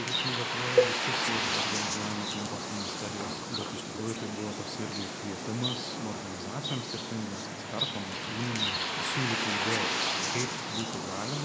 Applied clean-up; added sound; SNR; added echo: none; Cowbell + Bird; -5 dB; none.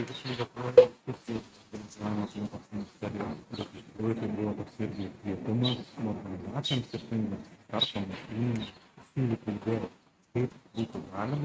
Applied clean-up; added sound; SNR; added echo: neural mask model RNNoise.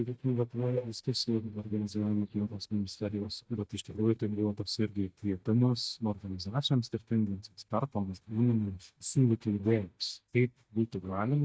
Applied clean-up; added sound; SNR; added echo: neural mask model DeepFilterNet 3.